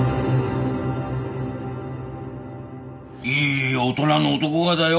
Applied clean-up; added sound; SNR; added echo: none; none; none; none.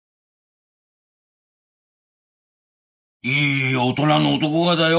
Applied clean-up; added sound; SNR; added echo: neural mask model Resemble Enhance denoiser.